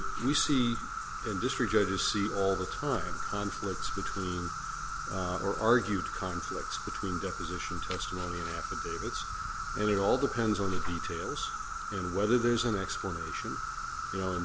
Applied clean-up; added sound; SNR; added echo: none; Insect; 5 dB; none.